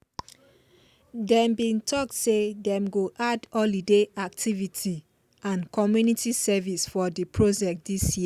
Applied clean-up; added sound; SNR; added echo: none; none; none; none.